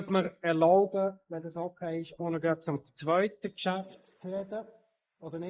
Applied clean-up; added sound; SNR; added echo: neural mask model Resemble Enhance denoiser.